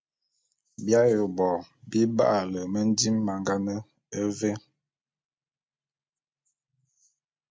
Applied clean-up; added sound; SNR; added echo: none; none; none; none.